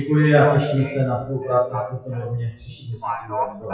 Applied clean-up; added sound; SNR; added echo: classical method WPE with log-MMSE.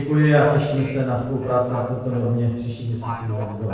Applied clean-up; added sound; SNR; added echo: neural separator model SepFormer DNS4.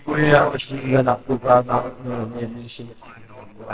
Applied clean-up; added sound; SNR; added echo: neural separator model SepFormer WHAMR!.